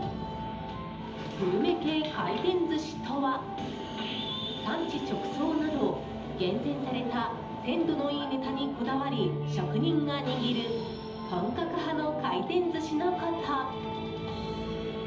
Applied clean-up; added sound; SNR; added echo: none; none; none; reverberation time 1.2 s.